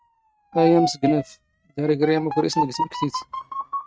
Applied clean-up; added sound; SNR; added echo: neural mask model RNNoise.